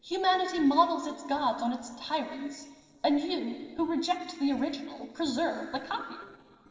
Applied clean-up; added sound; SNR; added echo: neural separator model SepFormer DNS4.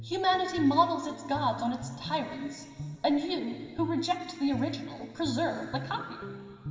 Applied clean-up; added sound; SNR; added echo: none; Guitar; 12 dB; reverberation time 2.6 s.